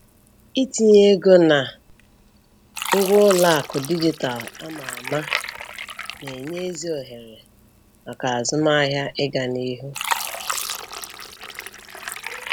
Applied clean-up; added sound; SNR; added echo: none; Fill (with liquid); 11 dB; none.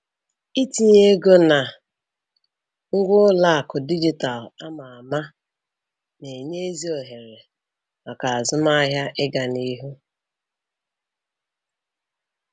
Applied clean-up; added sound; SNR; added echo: none; none; none; none.